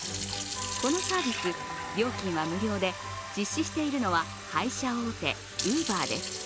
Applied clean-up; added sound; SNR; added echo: none; Fill (with liquid) / Sink (filling or washing); 7 dB; none.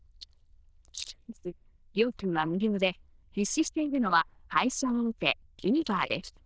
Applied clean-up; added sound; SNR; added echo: neural diffusion model UNIVERSE++.